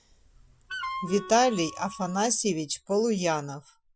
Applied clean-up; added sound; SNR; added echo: classical method Wiener filter.